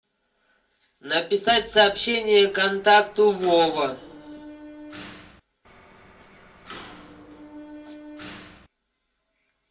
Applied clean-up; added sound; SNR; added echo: none; Mechanisms; 18 dB; reverberation time 0.2 s.